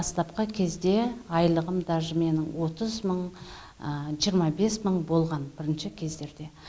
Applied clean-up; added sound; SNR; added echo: none; none; none; none.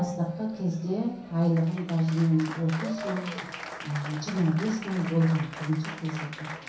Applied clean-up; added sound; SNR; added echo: none; Applause; 12 dB; reverberation time 0.6 s.